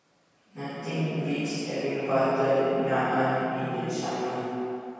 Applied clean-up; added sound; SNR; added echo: none; none; none; reverberation time 2.2 s.